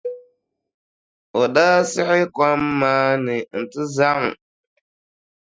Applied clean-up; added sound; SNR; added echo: classical method Wiener filter.